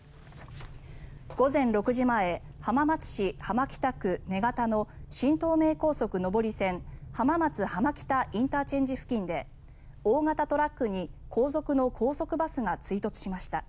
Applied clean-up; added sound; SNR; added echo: none; none; none; none.